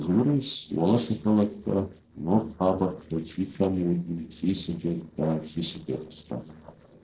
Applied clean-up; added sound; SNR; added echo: neural separator model SepFormer DNS4.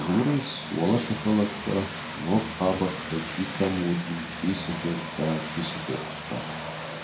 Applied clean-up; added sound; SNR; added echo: none; Vehicle; 7 dB; reverberation time 0.5 s.